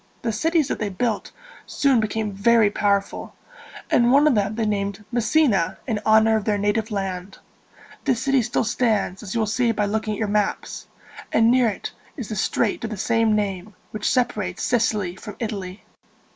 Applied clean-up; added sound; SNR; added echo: none; none; none; none.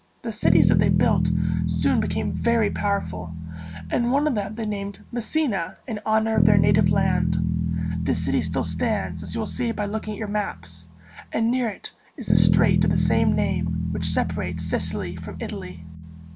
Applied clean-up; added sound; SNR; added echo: none; Bass guitar; -2 dB; none.